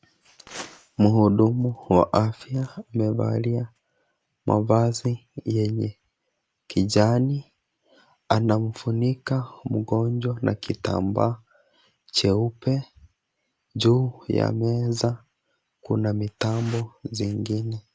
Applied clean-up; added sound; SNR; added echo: none; none; none; none.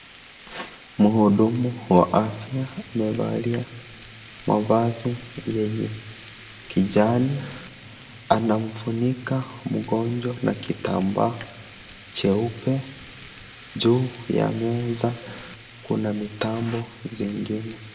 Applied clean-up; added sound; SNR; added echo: none; Frying (food); 16 dB; reverberation time 1.0 s.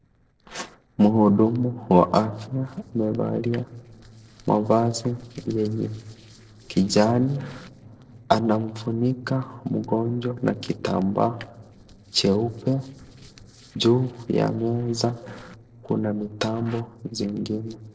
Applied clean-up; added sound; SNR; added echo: neural separator model SepFormer DNS4.